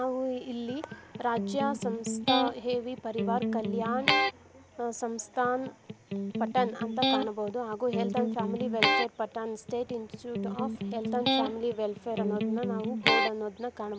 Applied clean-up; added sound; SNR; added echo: none; Electric guitar; -2 dB; none.